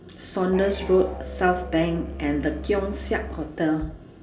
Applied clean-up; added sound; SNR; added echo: none; Musical instrument; 10 dB; reverberation time 1.5 s.